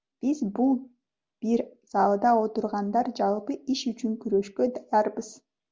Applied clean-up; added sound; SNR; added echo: none; none; none; none.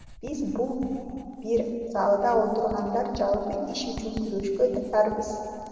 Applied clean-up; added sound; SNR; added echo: none; Writing; 17 dB; reverberation time 2.7 s.